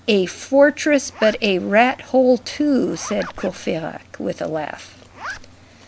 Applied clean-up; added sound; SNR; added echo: none; Zipper (clothing); 20 dB; none.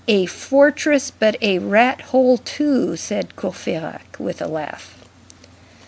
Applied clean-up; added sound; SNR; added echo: none; none; none; none.